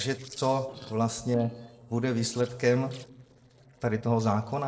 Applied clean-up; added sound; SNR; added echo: neural separator model SepFormer DNS4.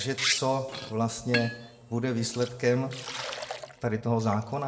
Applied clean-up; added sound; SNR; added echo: none; Liquid; 8 dB; reverberation time 1.1 s.